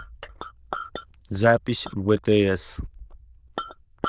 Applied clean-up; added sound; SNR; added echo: neural diffusion model UNIVERSE++.